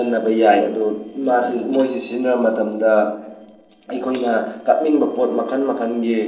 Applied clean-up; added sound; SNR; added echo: neural separator model SepFormer DNS4.